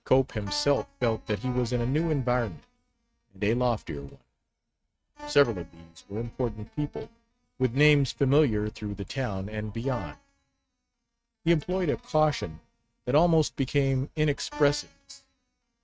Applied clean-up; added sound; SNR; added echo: neural mask model RNNoise.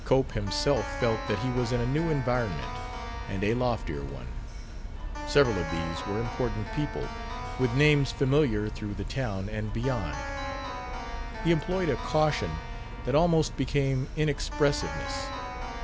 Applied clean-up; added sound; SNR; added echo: none; Keyboard (musical); 6 dB; none.